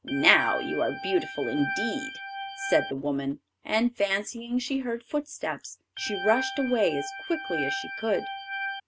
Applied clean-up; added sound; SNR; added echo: none; Organ; 6 dB; none.